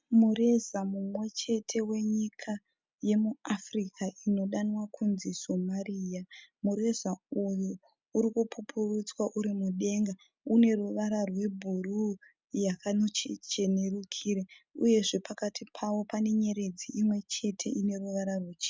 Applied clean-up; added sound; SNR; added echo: none; none; none; none.